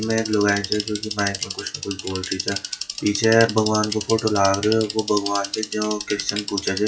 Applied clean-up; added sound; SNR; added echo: classical method WPE with log-MMSE.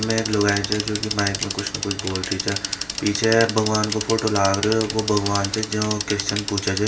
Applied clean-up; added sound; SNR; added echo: none; Bicycle; 6 dB; reverberation time 0.2 s.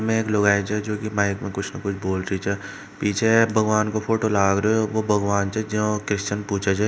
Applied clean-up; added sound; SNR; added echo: none; none; none; none.